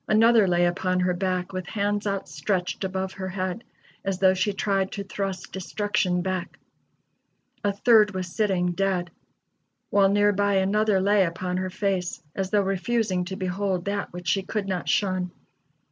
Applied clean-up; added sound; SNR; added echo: none; none; none; none.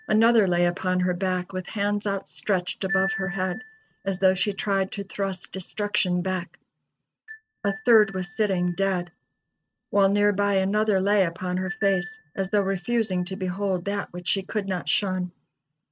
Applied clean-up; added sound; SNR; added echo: neural mask model RNNoise.